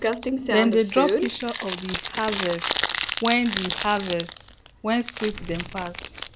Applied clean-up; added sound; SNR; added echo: none; Crumpling, crinkling; 3 dB; none.